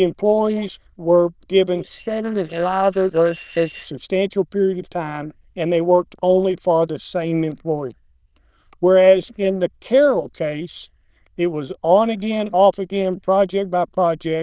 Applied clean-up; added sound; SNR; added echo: neural diffusion model UNIVERSE++.